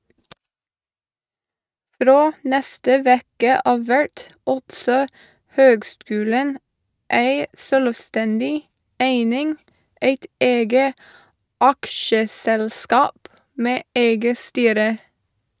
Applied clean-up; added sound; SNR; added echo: neural mask model RNNoise.